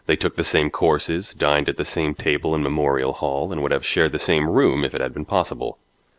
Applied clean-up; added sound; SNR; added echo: neural separator model SepFormer DNS4.